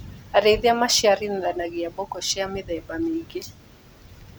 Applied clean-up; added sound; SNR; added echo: none; Thunder; 19 dB; none.